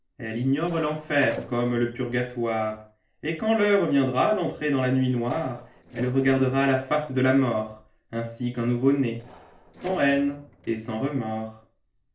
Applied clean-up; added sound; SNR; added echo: neural separator model SepFormer DNS4.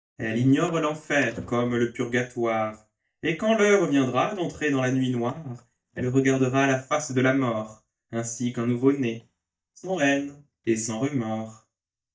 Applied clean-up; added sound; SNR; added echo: neural mask model DeepFilterNet 3.